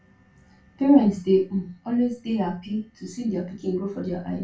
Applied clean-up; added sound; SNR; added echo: none; none; none; reverberation time 0.2 s.